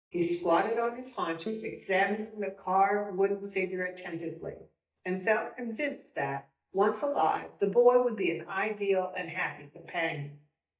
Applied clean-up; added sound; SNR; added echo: neural mask model DeepFilterNet 3.